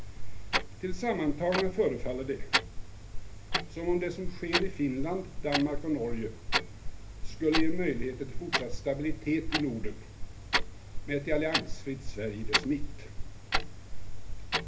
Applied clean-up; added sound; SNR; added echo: none; Clock; -1 dB; reverberation time 0.3 s.